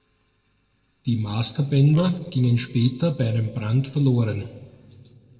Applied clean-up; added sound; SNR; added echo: neural separator model SepFormer DNS4.